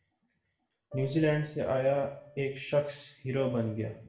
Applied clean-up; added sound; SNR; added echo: none; Piano; 14 dB; reverberation time 0.6 s.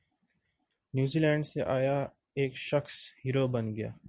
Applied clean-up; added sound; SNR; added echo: none; none; none; none.